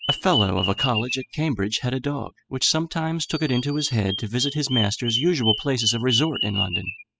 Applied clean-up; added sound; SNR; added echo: classical method spectral subtraction.